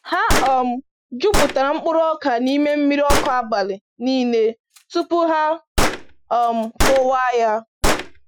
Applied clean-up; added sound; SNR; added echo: classical method Wiener filter.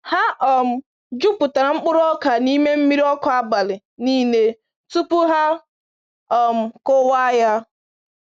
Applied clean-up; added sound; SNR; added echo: none; none; none; none.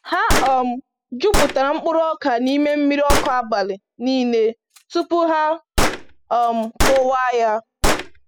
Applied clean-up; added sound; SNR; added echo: classical method spectral subtraction.